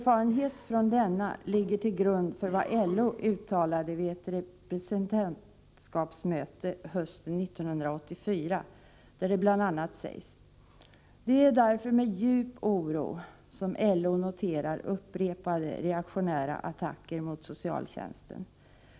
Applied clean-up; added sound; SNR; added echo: none; none; none; none.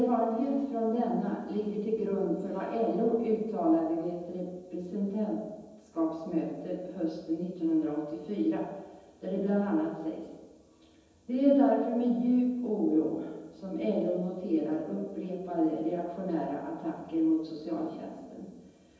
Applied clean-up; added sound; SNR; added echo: none; none; none; reverberation time 1.1 s.